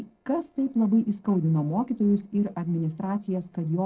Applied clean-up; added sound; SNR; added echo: neural separator model SepFormer DNS4.